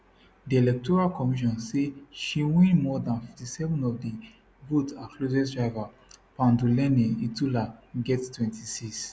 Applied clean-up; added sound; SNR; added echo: none; none; none; none.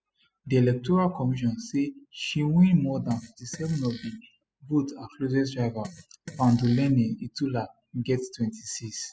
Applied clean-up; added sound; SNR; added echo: classical method spectral subtraction.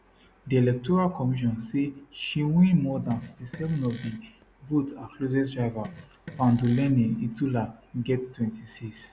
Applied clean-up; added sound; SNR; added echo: none; Fart; 19 dB; none.